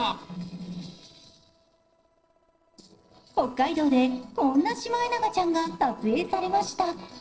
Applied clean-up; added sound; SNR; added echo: neural separator model SepFormer DNS4.